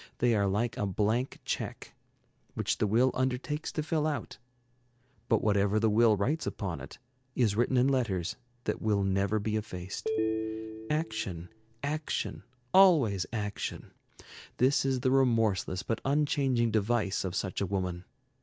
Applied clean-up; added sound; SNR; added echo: none; Telephone; 5 dB; none.